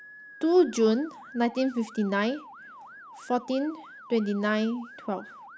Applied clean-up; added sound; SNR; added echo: none; Motor vehicle (road) / Siren; 19 dB; none.